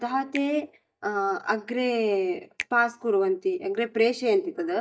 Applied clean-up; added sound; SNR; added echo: neural mask model DeepFilterNet 3.